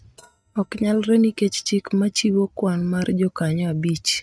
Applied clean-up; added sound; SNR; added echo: neural mask model RNNoise.